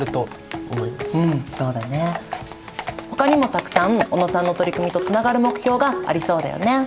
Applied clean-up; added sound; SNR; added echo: none; Livestock, farm animals, working animals; 9 dB; none.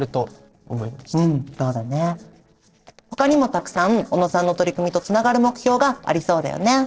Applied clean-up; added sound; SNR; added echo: neural separator model SepFormer DNS4.